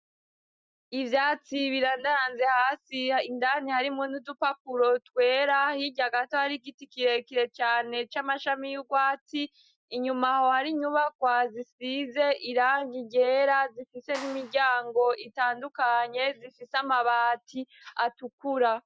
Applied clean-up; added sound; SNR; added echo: classical method Wiener filter.